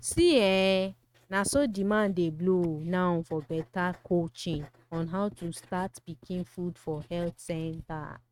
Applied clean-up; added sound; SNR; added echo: neural mask model RNNoise.